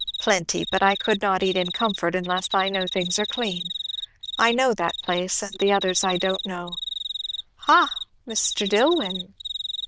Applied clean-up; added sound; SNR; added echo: neural diffusion model UNIVERSE++.